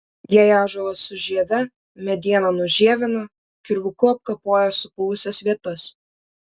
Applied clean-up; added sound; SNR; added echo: none; none; none; none.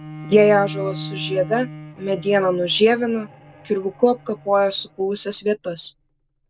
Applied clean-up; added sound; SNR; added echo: none; Bowed string instrument; 15 dB; none.